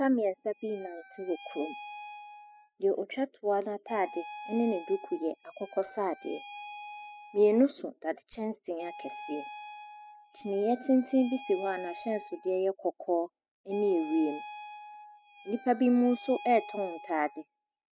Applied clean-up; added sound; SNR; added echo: classical method spectral subtraction.